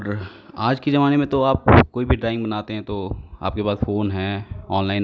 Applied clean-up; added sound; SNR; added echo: none; none; none; none.